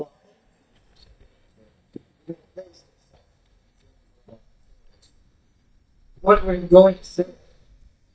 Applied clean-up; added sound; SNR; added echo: neural mask model DeepFilterNet 3.